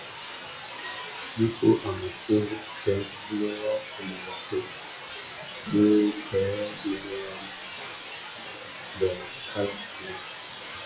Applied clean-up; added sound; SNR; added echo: classical method WPE with log-MMSE.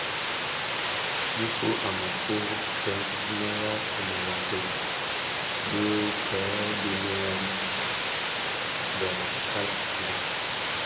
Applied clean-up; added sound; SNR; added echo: none; Water; -5 dB; reverberation time 0.4 s.